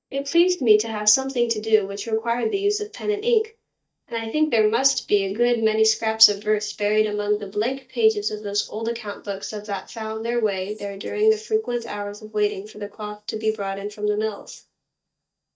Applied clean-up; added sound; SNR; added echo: neural mask model DeepFilterNet 3.